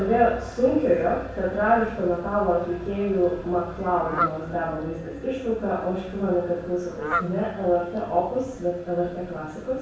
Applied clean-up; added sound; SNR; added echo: none; Fowl; 12 dB; reverberation time 0.7 s.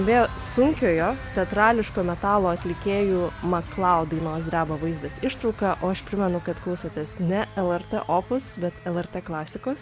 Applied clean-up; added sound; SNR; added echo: none; none; none; none.